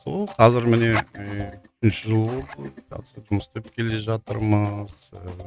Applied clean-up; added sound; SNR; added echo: neural mask model RNNoise.